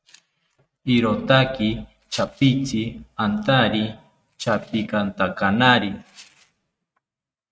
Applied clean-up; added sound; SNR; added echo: neural mask model RNNoise.